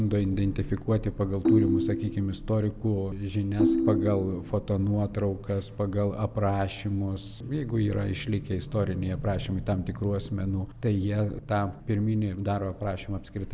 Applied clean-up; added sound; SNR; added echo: none; Ringtone; 0 dB; none.